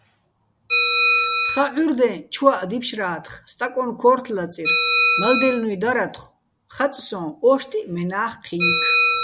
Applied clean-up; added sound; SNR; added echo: none; Bell; 1 dB; none.